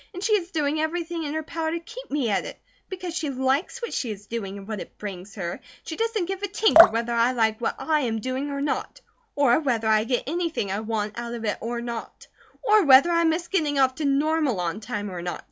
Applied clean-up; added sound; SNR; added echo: none; Drip; -1 dB; none.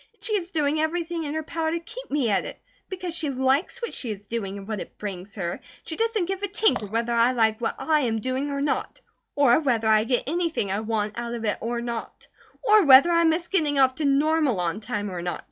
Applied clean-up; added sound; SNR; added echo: neural mask model DeepFilterNet 3.